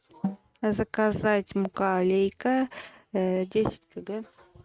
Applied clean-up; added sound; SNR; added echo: neural mask model RNNoise.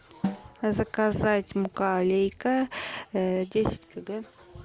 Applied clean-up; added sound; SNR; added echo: none; Snare drum; 13 dB; none.